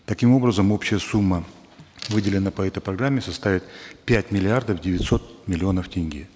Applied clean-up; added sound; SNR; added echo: none; none; none; none.